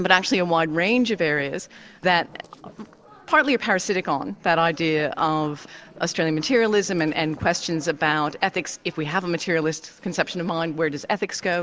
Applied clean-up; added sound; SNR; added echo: neural separator model SepFormer DNS4.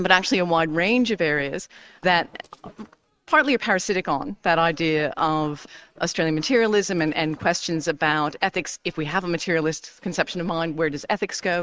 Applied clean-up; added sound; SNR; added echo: neural mask model RNNoise.